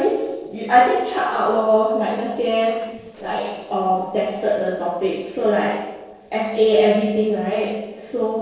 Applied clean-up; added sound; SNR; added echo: neural separator model SepFormer DNS4.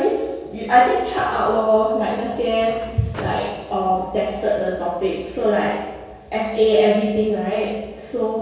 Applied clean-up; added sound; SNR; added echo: none; Cutlery, silverware / Drawer open or close; 19 dB; reverberation time 1.2 s.